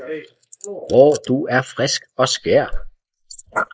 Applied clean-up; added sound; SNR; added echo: neural mask model Resemble Enhance denoiser.